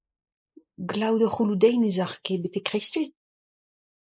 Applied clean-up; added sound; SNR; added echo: neural mask model Resemble Enhance denoiser.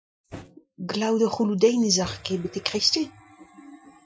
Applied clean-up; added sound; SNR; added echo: classical method Wiener filter.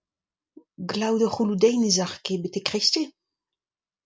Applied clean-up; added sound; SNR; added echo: none; none; none; none.